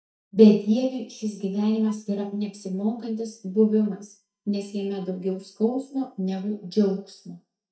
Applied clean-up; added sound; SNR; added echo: neural mask model DeepFilterNet 3.